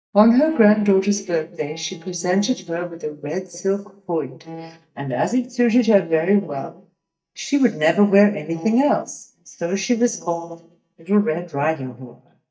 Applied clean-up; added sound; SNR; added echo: neural mask model DeepFilterNet 3.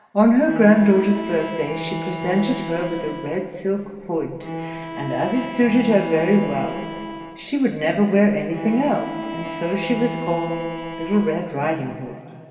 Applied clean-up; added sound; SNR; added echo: none; Bowed string instrument; 10 dB; reverberation time 2.2 s.